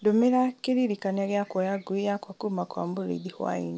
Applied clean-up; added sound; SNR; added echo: none; none; none; none.